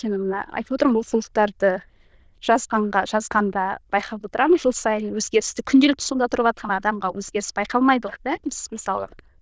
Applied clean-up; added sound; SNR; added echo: neural diffusion model UNIVERSE++.